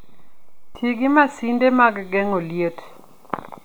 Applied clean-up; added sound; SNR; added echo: none; none; none; none.